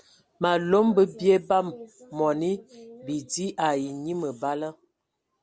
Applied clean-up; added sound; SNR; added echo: none; none; none; none.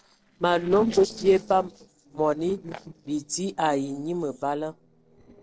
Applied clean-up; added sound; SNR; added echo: neural separator model SepFormer DNS4.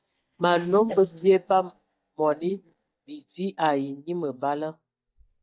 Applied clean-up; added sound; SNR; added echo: neural mask model DeepFilterNet 3.